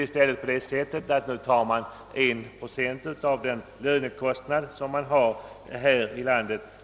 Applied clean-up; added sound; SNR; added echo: none; none; none; none.